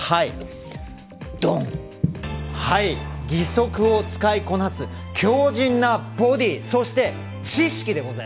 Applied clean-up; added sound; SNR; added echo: none; none; none; none.